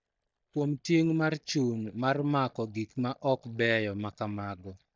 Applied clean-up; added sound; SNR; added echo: neural mask model DeepFilterNet 3.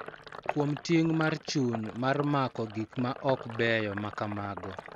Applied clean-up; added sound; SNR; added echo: neural mask model RNNoise.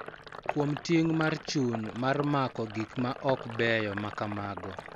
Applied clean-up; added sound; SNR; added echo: none; Sink (filling or washing); 11 dB; none.